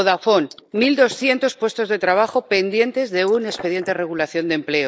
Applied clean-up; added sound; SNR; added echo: neural mask model Resemble Enhance denoiser.